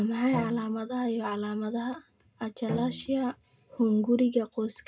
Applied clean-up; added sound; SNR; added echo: none; Bowed string instrument; 10 dB; reverberation time 0.2 s.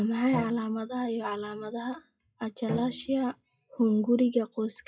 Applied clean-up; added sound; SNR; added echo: classical method WPE with log-MMSE.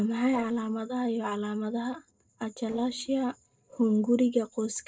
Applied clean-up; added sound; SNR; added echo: neural separator model SepFormer DNS4.